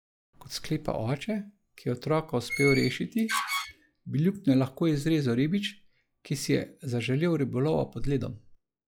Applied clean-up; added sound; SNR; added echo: classical method log-MMSE.